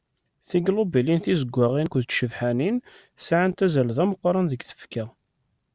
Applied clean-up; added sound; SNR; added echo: none; none; none; none.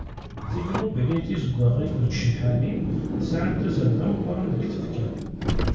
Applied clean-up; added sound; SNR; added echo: none; Car; 1 dB; reverberation time 0.6 s.